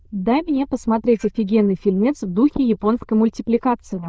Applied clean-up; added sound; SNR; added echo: neural diffusion model UNIVERSE++.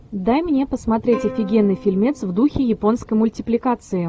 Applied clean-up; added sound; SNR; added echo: none; Plucked string instrument; 16 dB; none.